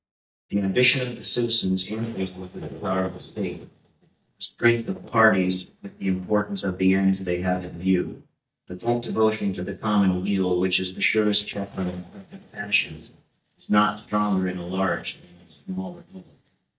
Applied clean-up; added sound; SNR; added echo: neural mask model DeepFilterNet 3.